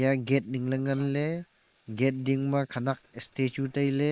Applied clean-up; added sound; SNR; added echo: neural mask model Resemble Enhance denoiser.